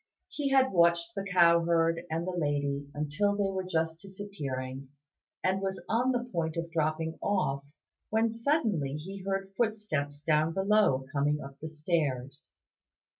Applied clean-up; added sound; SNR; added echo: none; none; none; none.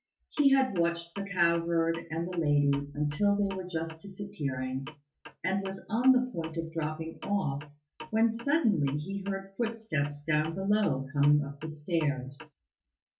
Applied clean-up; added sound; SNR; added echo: none; Clock; 19 dB; reverberation time 0.2 s.